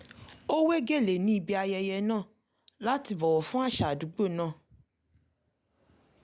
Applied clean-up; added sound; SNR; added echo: none; none; none; none.